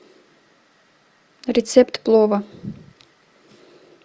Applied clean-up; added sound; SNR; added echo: none; none; none; none.